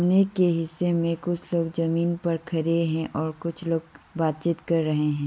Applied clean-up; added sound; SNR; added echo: none; none; none; none.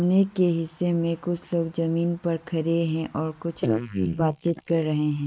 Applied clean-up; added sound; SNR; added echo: neural mask model Resemble Enhance denoiser.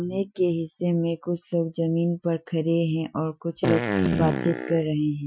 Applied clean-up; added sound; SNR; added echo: classical method Wiener filter.